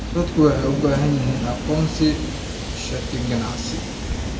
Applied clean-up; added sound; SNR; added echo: none; Train; 4 dB; reverberation time 1.5 s.